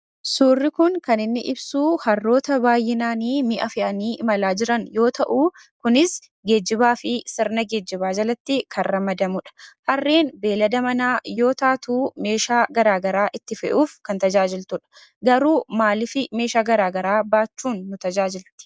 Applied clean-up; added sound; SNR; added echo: none; none; none; none.